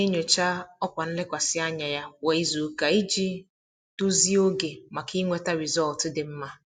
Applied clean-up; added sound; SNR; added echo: none; none; none; none.